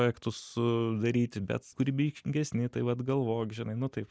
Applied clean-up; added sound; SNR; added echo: none; none; none; none.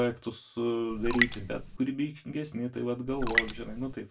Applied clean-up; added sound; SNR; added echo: none; Raindrop; -1 dB; reverberation time 0.2 s.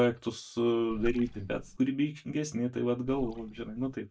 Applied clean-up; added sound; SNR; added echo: neural mask model DeepFilterNet 3.